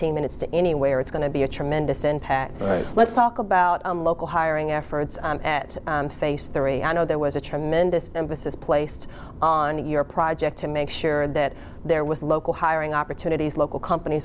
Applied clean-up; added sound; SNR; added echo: none; none; none; none.